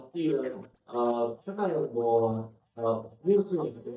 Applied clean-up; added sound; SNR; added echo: neural mask model DeepFilterNet 3.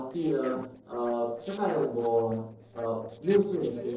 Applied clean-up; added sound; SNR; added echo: neural separator model SepFormer DNS4.